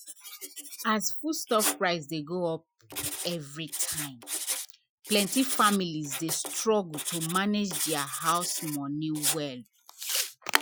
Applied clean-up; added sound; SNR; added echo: classical method Wiener filter.